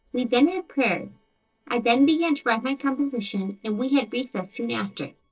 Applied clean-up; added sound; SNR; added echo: neural separator model SepFormer DNS4.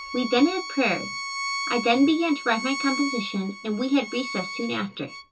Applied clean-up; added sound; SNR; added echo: none; Bowed string instrument; 8 dB; reverberation time 0.2 s.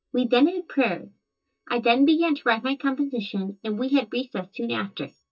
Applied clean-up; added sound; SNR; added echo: neural mask model DeepFilterNet 3.